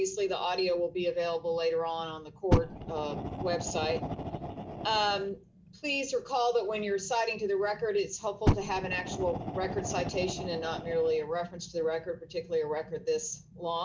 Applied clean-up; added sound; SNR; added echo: none; Fire; 6 dB; none.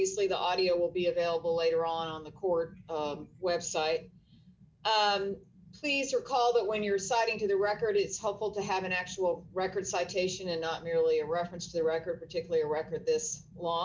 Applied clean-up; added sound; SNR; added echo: none; none; none; none.